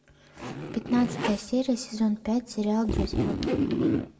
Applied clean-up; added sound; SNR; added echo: none; Zipper (clothing); 2 dB; reverberation time 0.8 s.